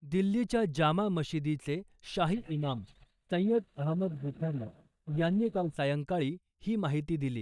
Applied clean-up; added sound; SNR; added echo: neural mask model DeepFilterNet 3.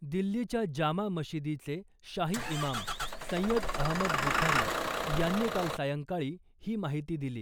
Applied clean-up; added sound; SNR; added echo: none; Engine starting / Bus; -1 dB; none.